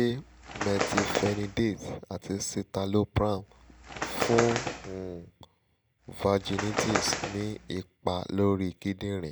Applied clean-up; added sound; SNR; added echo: none; Bird; 5 dB; none.